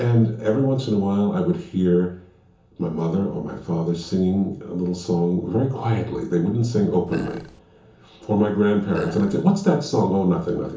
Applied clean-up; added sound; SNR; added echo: none; Burping, eructation; 17 dB; reverberation time 0.7 s.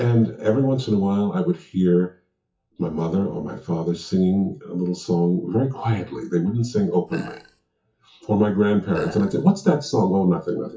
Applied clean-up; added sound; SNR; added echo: classical method WPE with log-MMSE.